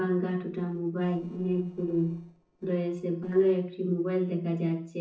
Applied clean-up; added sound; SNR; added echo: neural separator model SepFormer DNS4.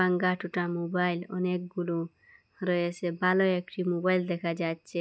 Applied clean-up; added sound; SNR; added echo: none; none; none; none.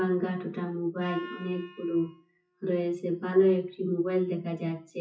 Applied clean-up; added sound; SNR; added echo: classical method WPE with log-MMSE.